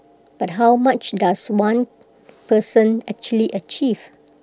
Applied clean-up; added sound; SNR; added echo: none; none; none; none.